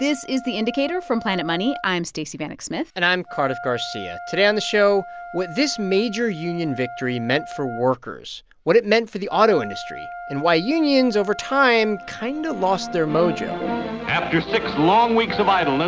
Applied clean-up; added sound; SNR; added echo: none; Wind instrument, woodwind instrument; 15 dB; none.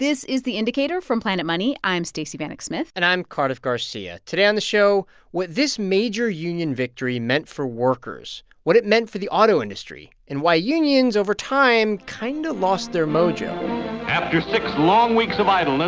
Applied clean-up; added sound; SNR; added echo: none; none; none; none.